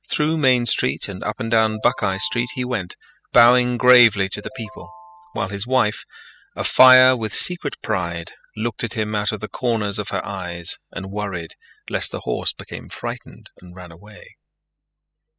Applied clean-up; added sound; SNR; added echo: classical method spectral subtraction.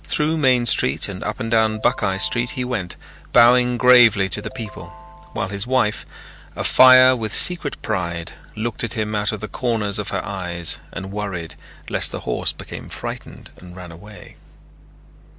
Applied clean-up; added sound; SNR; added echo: none; Ringtone; 20 dB; none.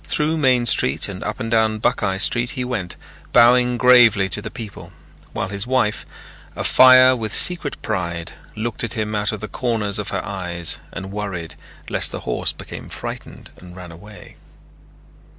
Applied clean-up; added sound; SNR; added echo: none; none; none; none.